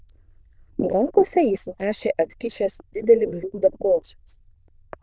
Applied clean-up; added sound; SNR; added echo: neural diffusion model UNIVERSE++.